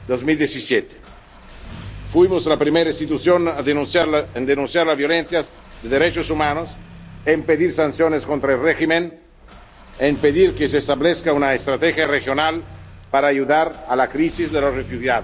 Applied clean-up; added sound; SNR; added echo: none; Engine starting; 18 dB; none.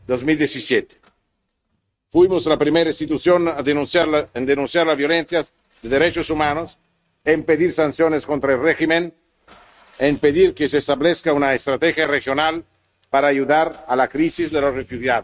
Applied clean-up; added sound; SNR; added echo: neural mask model RNNoise.